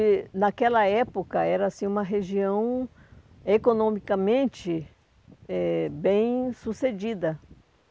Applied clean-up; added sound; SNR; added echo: none; none; none; none.